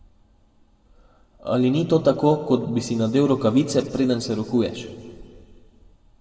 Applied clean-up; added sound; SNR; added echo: none; none; none; reverberation time 1.5 s.